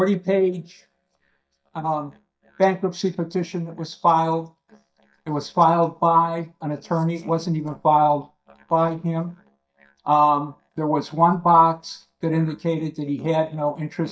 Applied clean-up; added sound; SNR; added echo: neural mask model DeepFilterNet 3.